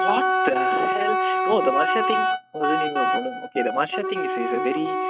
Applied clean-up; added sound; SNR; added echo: neural mask model RNNoise.